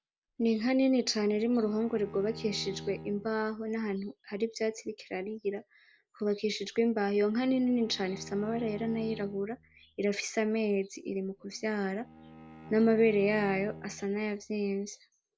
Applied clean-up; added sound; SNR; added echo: none; Bowed string instrument; 17 dB; none.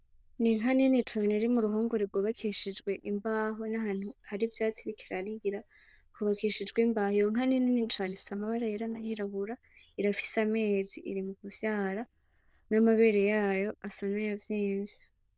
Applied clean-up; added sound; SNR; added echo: neural diffusion model UNIVERSE++.